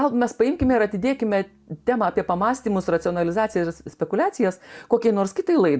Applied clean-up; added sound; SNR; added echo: neural mask model DeepFilterNet 3.